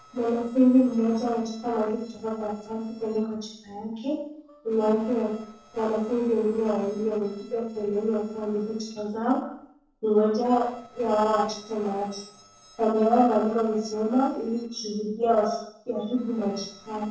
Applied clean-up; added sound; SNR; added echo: neural separator model SepFormer DNS4.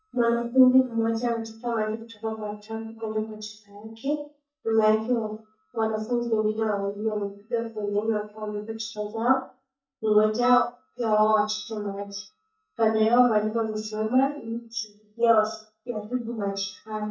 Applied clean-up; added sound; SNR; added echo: neural mask model DeepFilterNet 3.